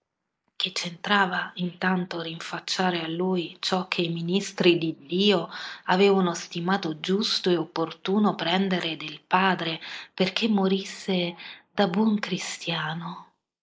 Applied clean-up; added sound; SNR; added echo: neural mask model Resemble Enhance denoiser.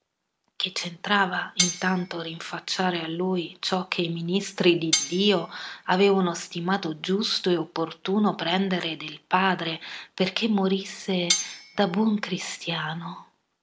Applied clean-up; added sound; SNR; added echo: none; Cutlery, silverware; 6 dB; none.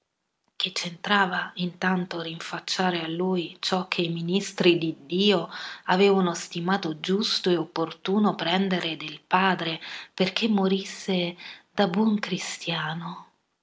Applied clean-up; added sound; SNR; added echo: none; none; none; none.